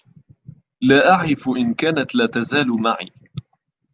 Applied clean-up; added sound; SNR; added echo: none; none; none; none.